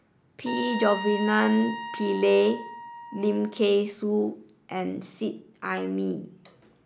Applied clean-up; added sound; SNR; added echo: none; Trumpet; 10 dB; none.